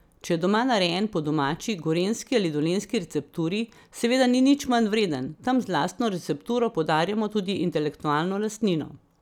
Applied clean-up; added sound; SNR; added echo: none; none; none; none.